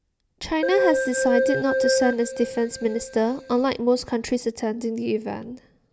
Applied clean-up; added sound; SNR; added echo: none; Keyboard (musical); 0 dB; none.